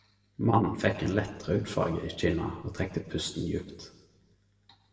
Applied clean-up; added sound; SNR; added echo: none; none; none; reverberation time 1.0 s.